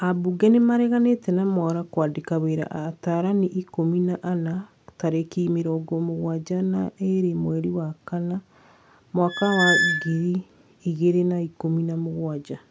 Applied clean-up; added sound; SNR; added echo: none; Squeak; 0 dB; none.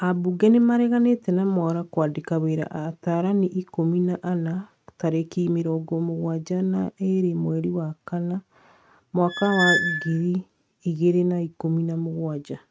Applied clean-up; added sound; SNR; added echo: neural mask model RNNoise.